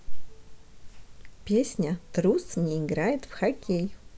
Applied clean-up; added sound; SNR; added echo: none; none; none; none.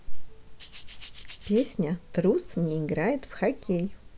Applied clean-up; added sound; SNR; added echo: none; Rattle (instrument); 5 dB; none.